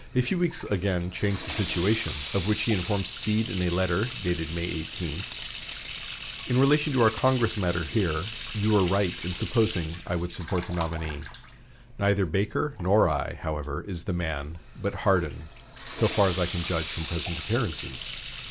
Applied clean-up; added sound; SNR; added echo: none; Sink (filling or washing) / Water tap, faucet; 12 dB; none.